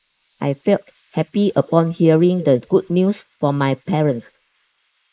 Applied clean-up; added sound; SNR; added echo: neural mask model Resemble Enhance denoiser.